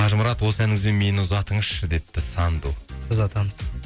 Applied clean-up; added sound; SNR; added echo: none; none; none; none.